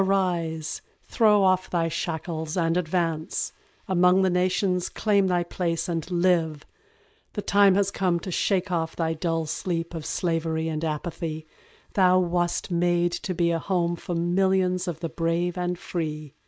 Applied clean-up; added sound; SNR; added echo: neural mask model Resemble Enhance denoiser.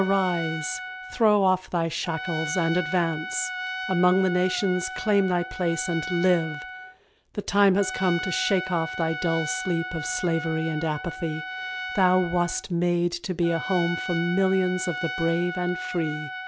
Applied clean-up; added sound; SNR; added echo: none; Trumpet; 8 dB; none.